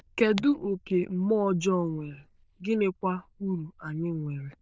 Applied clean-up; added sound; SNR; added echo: neural diffusion model UNIVERSE++.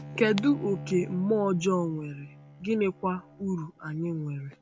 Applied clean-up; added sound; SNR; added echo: none; Bowed string instrument; 15 dB; none.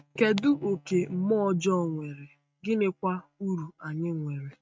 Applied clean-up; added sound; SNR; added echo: neural mask model RNNoise.